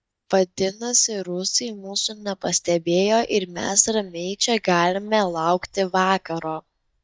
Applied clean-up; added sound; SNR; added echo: neural mask model DeepFilterNet 3.